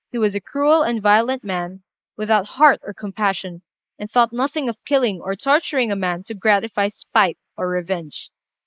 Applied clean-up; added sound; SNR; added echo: neural mask model Resemble Enhance denoiser.